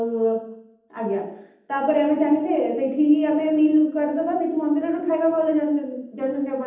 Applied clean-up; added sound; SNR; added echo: none; none; none; reverberation time 0.8 s.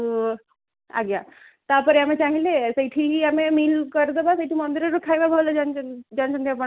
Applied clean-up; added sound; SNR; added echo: none; none; none; none.